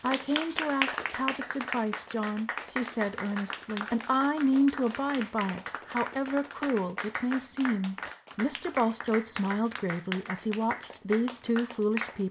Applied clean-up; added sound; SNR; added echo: none; Applause; 8 dB; none.